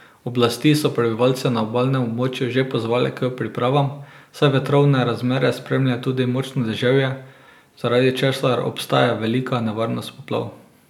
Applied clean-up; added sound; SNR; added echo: none; none; none; none.